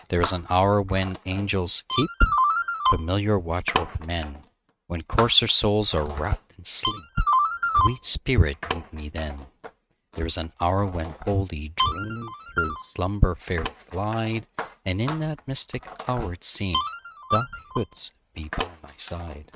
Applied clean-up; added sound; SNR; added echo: neural mask model RNNoise.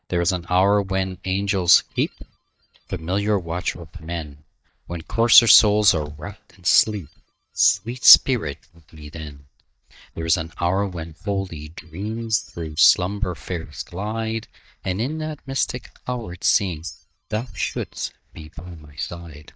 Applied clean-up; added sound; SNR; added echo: neural mask model DeepFilterNet 3.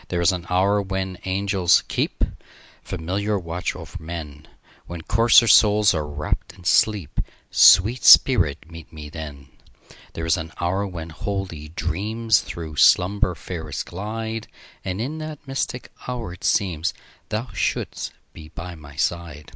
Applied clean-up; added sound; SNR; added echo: none; none; none; none.